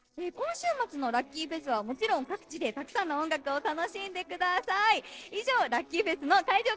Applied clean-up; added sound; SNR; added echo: neural separator model SepFormer DNS4.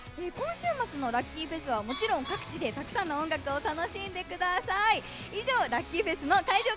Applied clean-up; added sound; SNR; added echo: none; Bird; 12 dB; none.